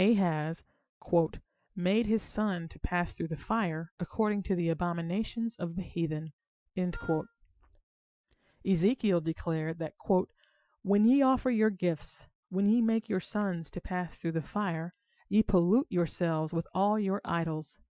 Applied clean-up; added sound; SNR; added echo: classical method Wiener filter.